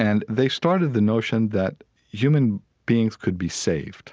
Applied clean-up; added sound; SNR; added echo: none; none; none; none.